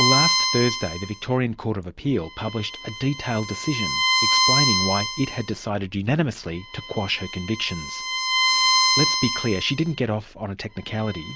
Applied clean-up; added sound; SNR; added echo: none; Bowed string instrument; -1 dB; none.